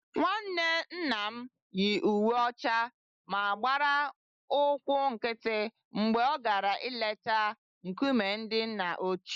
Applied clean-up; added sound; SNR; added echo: neural mask model Resemble Enhance denoiser.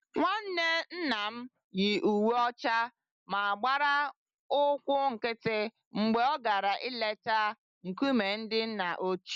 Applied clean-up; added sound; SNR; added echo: none; none; none; none.